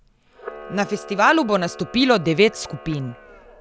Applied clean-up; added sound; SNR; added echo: none; Camera; 18 dB; none.